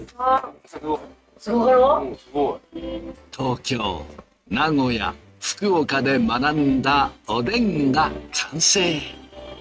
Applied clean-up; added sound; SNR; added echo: neural mask model RNNoise.